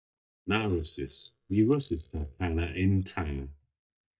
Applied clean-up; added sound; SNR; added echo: neural mask model DeepFilterNet 3.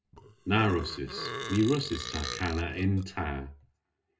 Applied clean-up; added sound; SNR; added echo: none; Burping, eructation; 10 dB; reverberation time 0.2 s.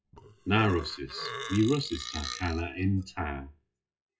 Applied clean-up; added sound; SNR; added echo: classical method WPE with log-MMSE.